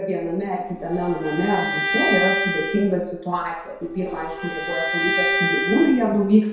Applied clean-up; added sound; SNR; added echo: none; Bowed string instrument; 3 dB; reverberation time 0.7 s.